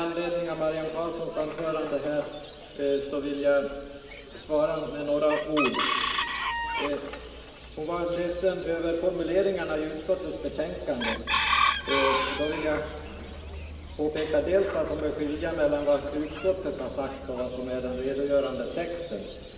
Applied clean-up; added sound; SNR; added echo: none; Chicken, rooster; 5 dB; reverberation time 2.3 s.